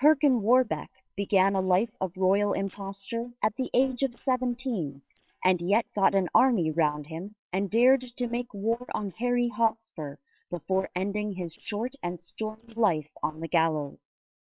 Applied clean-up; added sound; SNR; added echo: neural separator model SepFormer WHAM!.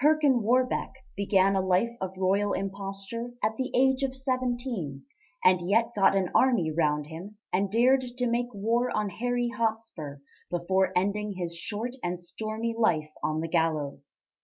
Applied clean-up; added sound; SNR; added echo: none; none; none; none.